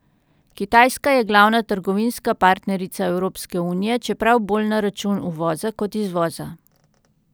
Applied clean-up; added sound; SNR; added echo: none; none; none; none.